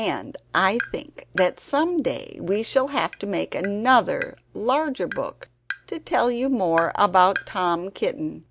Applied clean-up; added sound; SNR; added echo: none; Tap; 16 dB; none.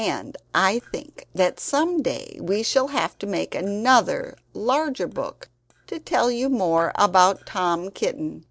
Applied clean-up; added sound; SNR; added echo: neural separator model SepFormer DNS4.